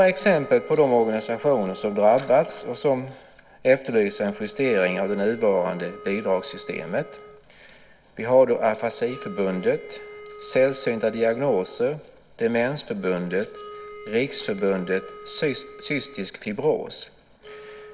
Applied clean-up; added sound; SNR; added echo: none; Wind instrument, woodwind instrument; 18 dB; none.